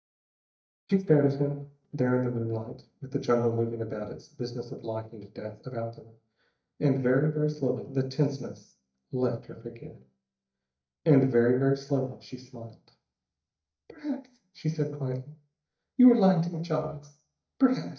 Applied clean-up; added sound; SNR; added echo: neural mask model DeepFilterNet 3.